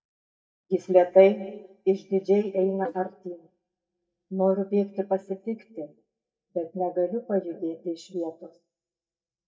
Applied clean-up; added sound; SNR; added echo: neural mask model DeepFilterNet 3.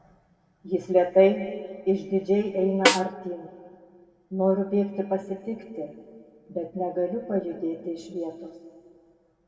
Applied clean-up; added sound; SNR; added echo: none; Snare drum; -1 dB; reverberation time 1.9 s.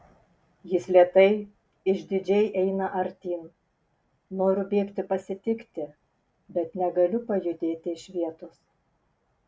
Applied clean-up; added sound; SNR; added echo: none; none; none; none.